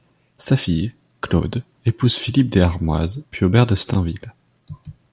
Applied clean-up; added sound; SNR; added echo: none; none; none; none.